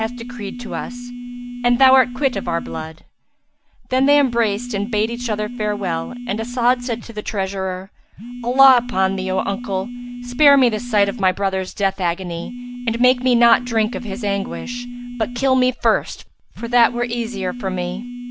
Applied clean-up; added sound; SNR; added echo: none; Telephone; 11 dB; none.